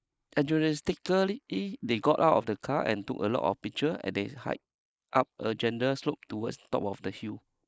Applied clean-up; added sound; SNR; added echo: neural mask model Resemble Enhance denoiser.